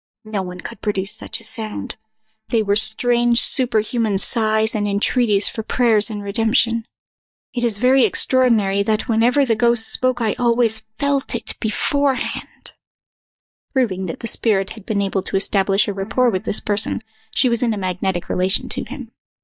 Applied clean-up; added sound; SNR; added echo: neural mask model DeepFilterNet 3.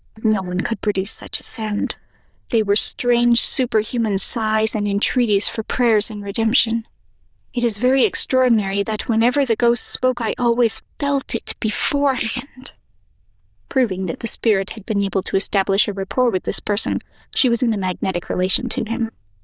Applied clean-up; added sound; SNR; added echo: neural diffusion model UNIVERSE++.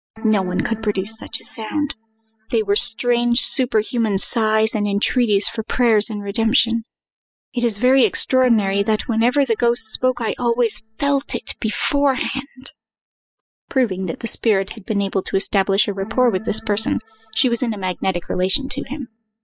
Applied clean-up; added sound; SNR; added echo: classical method spectral subtraction.